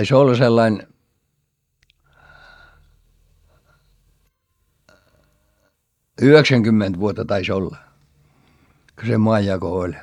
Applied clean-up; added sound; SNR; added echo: neural mask model DeepFilterNet 3.